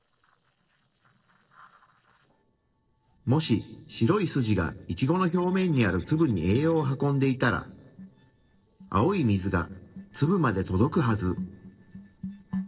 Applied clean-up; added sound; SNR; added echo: neural separator model SepFormer DNS4.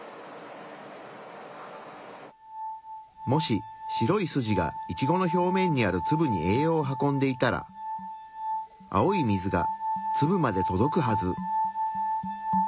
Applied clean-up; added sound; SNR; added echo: none; none; none; none.